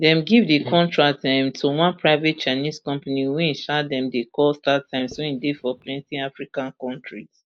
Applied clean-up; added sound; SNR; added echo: neural mask model Resemble Enhance denoiser.